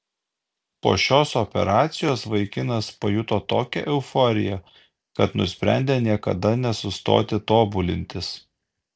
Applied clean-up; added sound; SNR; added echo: none; none; none; none.